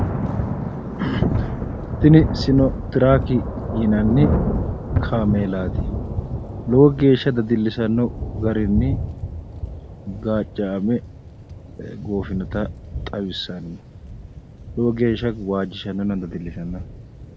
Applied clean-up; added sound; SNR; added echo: none; Thunder / Rain; 5 dB; none.